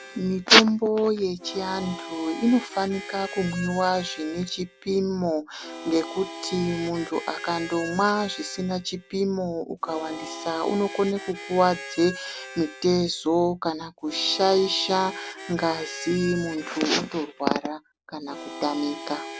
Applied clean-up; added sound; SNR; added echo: none; Harmonica; 14 dB; none.